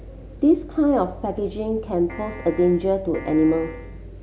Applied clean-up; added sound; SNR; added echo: none; Piano; 18 dB; none.